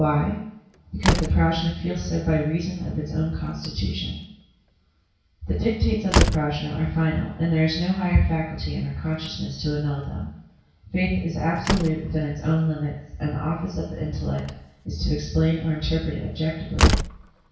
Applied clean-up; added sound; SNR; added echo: none; Slam; 6 dB; reverberation time 0.6 s.